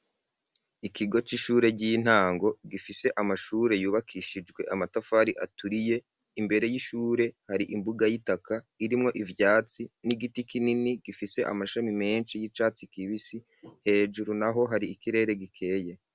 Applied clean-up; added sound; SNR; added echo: none; none; none; none.